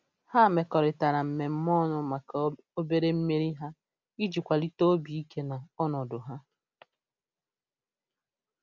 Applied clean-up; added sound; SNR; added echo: none; none; none; none.